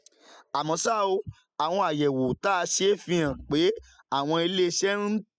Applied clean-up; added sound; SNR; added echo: classical method spectral subtraction.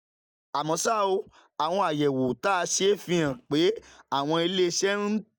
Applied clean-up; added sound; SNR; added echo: neural mask model DeepFilterNet 3.